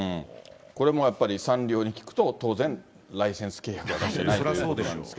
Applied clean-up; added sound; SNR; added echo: none; none; none; none.